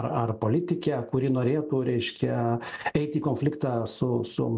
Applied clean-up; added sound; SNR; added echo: none; none; none; none.